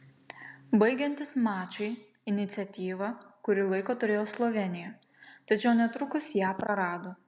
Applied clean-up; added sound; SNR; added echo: none; none; none; none.